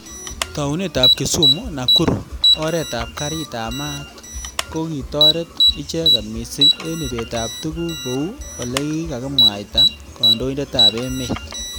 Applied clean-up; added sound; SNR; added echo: none; Alarm; -4 dB; none.